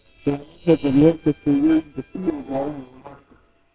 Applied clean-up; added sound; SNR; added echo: neural separator model SepFormer WHAMR!.